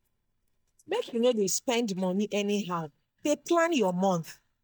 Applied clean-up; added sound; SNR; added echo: neural mask model DeepFilterNet 3.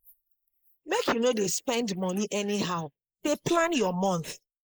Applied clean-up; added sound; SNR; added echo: neural mask model Resemble Enhance denoiser.